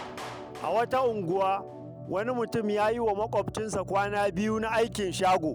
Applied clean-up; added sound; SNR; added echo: none; Organ + Clapping; 14 dB; none.